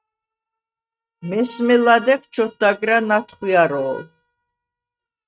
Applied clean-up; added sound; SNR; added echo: neural mask model RNNoise.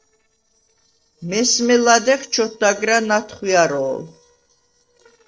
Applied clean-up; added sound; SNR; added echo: neural separator model SepFormer DNS4.